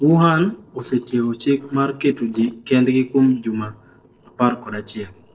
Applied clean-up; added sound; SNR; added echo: neural separator model SepFormer DNS4.